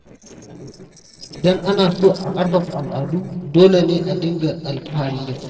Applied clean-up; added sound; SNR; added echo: neural separator model SepFormer DNS4.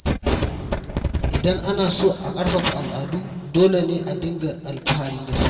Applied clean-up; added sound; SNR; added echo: none; Chime; 0 dB; reverberation time 1.6 s.